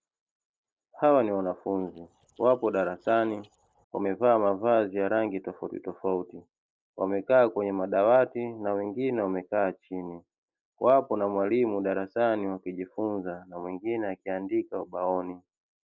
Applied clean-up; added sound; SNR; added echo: neural separator model SepFormer DNS4.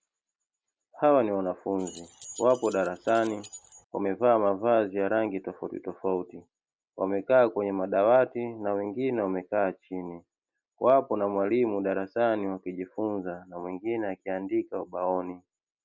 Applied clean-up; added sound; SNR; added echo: none; Keys jangling; 20 dB; none.